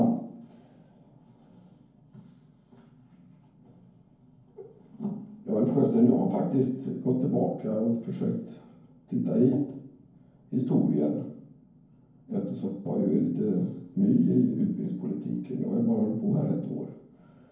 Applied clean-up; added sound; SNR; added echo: none; none; none; reverberation time 0.9 s.